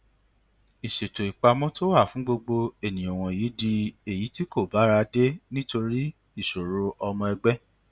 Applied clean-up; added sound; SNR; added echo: none; none; none; none.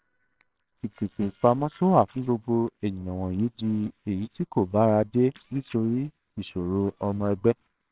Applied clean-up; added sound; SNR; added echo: neural separator model SepFormer WHAMR!.